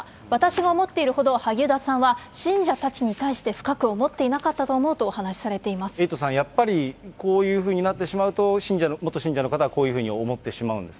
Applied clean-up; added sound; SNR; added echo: none; none; none; none.